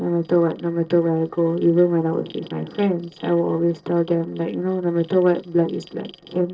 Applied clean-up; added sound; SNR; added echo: neural separator model SepFormer DNS4.